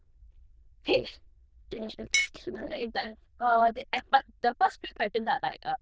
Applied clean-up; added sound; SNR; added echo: neural diffusion model UNIVERSE++.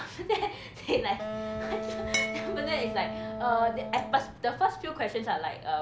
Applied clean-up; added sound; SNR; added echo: none; Wind instrument, woodwind instrument + Glass; 4 dB; none.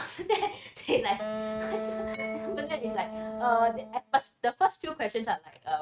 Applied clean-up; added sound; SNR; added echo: neural mask model RNNoise.